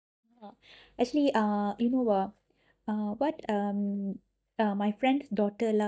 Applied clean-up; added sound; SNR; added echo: neural mask model DeepFilterNet 3.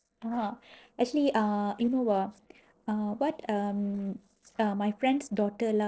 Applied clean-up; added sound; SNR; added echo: neural separator model SepFormer DNS4.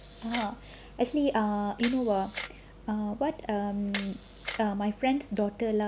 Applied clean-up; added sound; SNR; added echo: none; Camera; 11 dB; none.